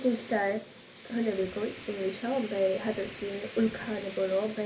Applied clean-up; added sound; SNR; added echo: none; Tools; 15 dB; reverberation time 0.3 s.